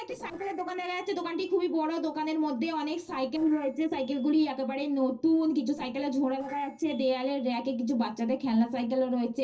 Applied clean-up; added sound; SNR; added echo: neural separator model SepFormer DNS4.